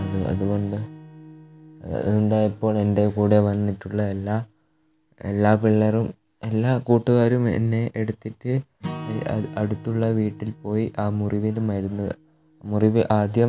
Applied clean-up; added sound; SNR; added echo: none; Acoustic guitar / Strum; 19 dB; none.